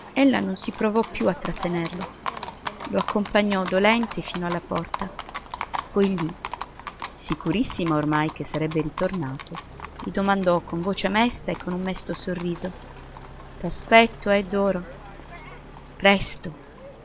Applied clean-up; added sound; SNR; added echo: none; Livestock, farm animals, working animals; 12 dB; none.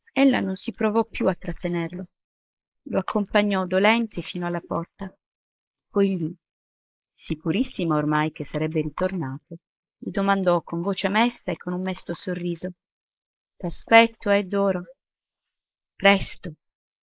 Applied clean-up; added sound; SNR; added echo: neural mask model Resemble Enhance denoiser.